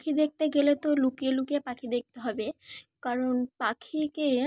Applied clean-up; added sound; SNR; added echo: none; none; none; none.